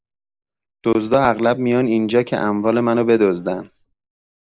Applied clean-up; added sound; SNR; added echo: neural mask model Resemble Enhance denoiser.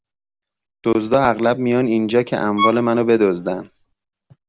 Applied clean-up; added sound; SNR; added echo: none; Bowed string instrument; 7 dB; none.